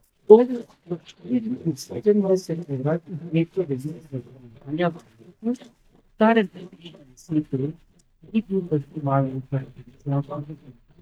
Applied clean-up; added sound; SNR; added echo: neural mask model DeepFilterNet 3.